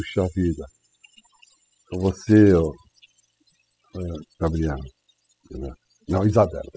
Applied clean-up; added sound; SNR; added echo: classical method spectral subtraction.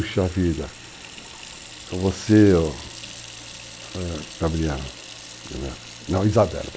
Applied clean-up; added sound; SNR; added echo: none; Sink (filling or washing) / Water tap, faucet; 16 dB; none.